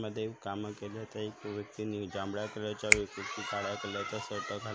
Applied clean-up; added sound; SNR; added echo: none; Finger snapping; -2 dB; none.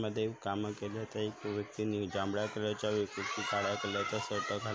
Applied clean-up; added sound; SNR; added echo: none; none; none; none.